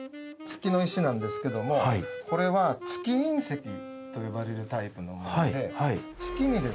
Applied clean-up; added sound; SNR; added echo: none; Wind instrument, woodwind instrument; 11 dB; none.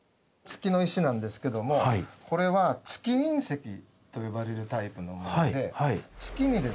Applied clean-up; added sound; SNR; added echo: none; none; none; none.